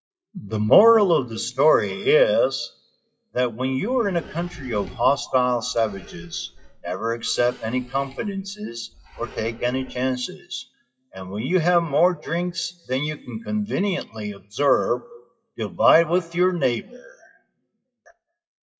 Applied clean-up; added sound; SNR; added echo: classical method WPE with log-MMSE.